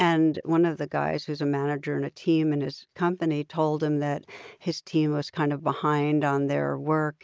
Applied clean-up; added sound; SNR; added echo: none; none; none; none.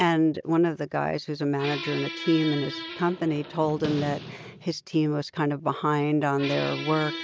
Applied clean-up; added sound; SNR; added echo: none; Squeak; 12 dB; none.